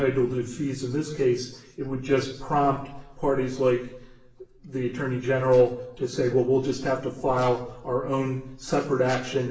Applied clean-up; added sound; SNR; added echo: none; none; none; reverberation time 0.8 s.